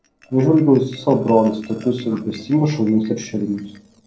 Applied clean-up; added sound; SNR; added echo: neural separator model SepFormer DNS4.